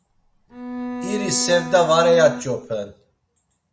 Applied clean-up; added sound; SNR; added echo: none; Bowed string instrument; 9 dB; none.